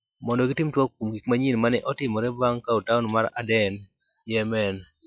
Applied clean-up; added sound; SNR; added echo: classical method log-MMSE.